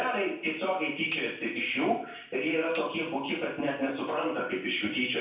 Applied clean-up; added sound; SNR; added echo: none; Dishes, pots, and pans / Chink, clink; 18 dB; reverberation time 0.6 s.